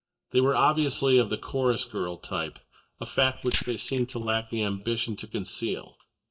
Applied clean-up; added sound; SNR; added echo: neural mask model DeepFilterNet 3.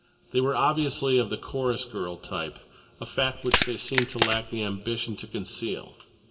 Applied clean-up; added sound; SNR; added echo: none; Crack; -2 dB; reverberation time 2.9 s.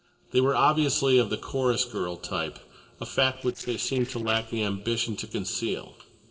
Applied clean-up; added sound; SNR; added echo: neural separator model SepFormer DNS4.